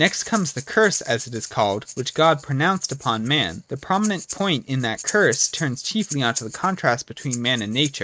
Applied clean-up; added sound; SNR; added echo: neural mask model RNNoise.